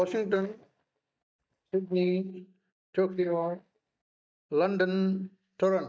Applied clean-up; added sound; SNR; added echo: neural mask model DeepFilterNet 3.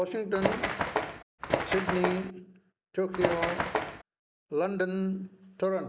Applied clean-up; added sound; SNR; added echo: none; Bird; -2 dB; none.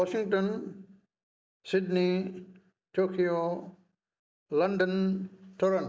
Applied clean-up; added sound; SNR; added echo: none; none; none; none.